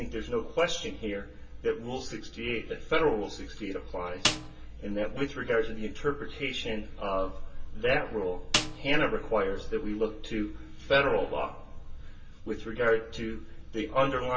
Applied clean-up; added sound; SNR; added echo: none; Snare drum; 5 dB; reverberation time 0.1 s.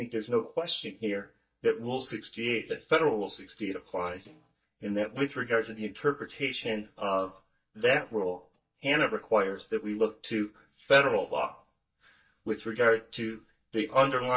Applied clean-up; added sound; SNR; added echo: neural mask model DeepFilterNet 3.